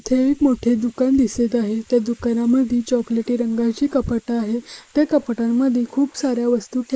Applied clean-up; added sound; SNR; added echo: neural mask model Resemble Enhance denoiser.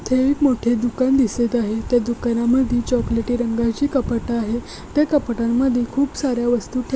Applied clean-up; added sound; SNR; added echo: none; none; none; none.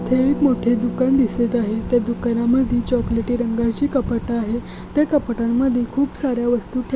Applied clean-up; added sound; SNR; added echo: none; Harp; 13 dB; none.